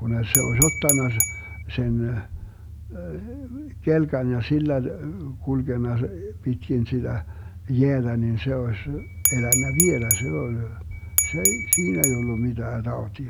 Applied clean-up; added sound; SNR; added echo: none; Glass / Bell; 0 dB; none.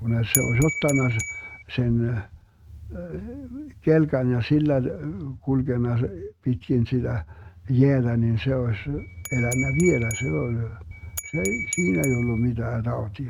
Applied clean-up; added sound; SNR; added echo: neural mask model RNNoise.